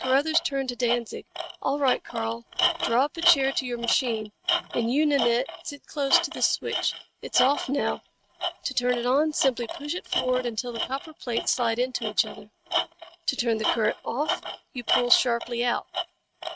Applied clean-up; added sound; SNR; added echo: neural mask model RNNoise.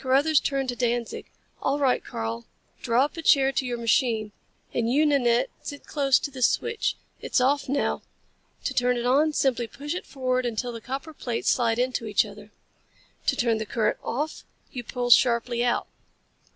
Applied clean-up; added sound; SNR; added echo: none; none; none; none.